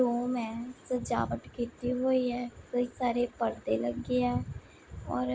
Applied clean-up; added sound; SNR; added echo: none; none; none; none.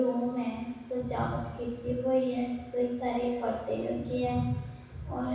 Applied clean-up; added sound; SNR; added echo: none; none; none; reverberation time 1.1 s.